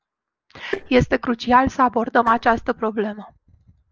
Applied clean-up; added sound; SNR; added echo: neural separator model SepFormer DNS4.